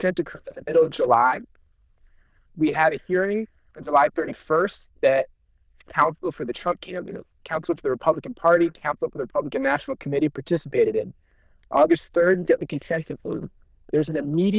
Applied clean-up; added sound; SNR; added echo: neural diffusion model UNIVERSE++.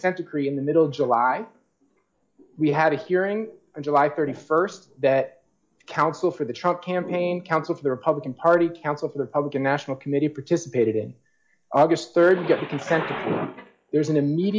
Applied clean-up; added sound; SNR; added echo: classical method log-MMSE.